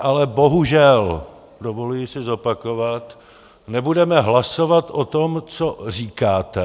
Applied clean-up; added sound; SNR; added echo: none; none; none; none.